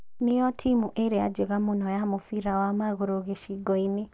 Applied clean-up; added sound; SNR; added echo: none; none; none; none.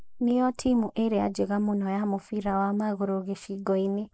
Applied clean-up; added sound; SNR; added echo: neural mask model Resemble Enhance denoiser.